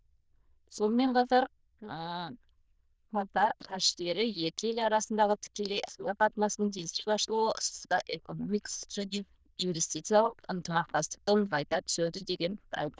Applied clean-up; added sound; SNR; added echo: neural diffusion model UNIVERSE++.